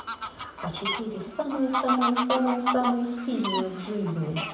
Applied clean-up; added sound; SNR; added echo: none; Fowl; 3 dB; reverberation time 1.0 s.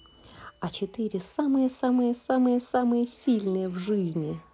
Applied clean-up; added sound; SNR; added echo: none; none; none; none.